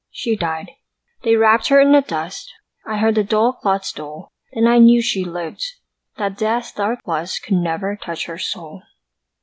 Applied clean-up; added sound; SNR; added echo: none; none; none; none.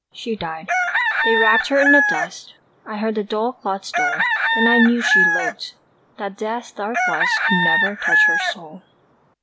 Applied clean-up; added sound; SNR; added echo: none; Chicken, rooster; -3 dB; none.